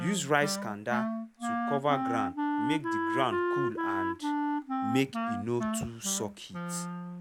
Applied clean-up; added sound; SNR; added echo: none; Wind instrument, woodwind instrument; -1 dB; none.